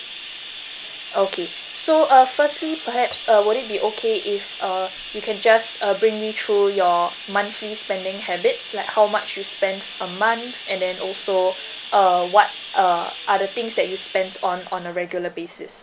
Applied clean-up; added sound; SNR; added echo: none; Bathtub (filling or washing); 14 dB; none.